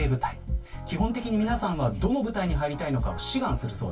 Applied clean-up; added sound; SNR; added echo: none; none; none; reverberation time 0.1 s.